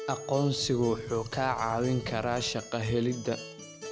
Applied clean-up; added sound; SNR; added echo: none; Acoustic guitar + Gunshot, gunfire; 11 dB; none.